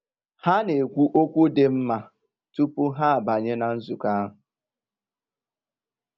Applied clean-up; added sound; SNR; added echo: none; none; none; none.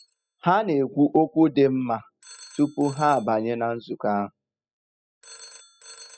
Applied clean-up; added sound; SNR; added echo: classical method spectral subtraction.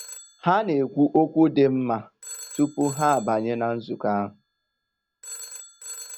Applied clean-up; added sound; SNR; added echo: none; Telephone; 19 dB; none.